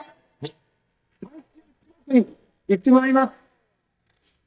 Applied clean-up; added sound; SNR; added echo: neural mask model DeepFilterNet 3.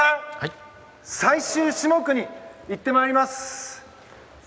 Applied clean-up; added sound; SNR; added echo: none; none; none; none.